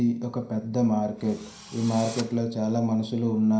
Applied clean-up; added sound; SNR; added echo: none; Drill; 17 dB; reverberation time 0.5 s.